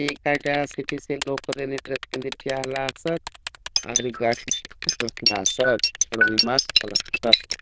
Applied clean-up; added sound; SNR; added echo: neural diffusion model UNIVERSE++.